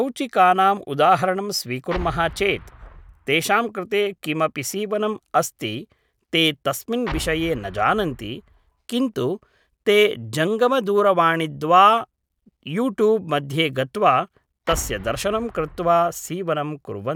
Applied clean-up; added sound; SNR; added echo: none; Explosion; 15 dB; none.